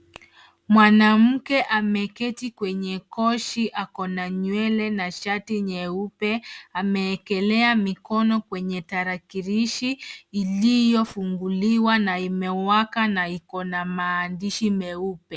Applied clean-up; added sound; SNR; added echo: none; none; none; none.